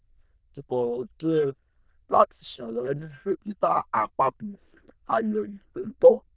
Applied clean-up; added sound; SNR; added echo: neural diffusion model UNIVERSE++.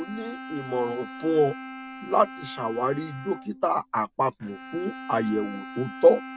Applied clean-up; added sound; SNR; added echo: none; Bowed string instrument; 14 dB; none.